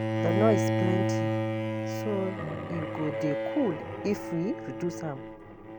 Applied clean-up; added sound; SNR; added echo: none; Bowed string instrument; -2 dB; none.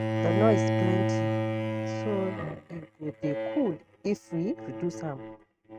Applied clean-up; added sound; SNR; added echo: neural mask model RNNoise.